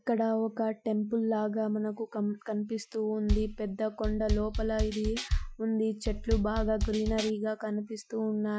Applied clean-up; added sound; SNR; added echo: classical method Wiener filter.